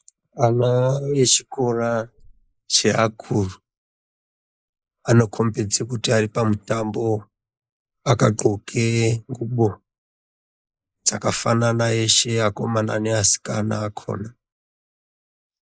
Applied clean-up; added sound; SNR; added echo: neural mask model Resemble Enhance denoiser.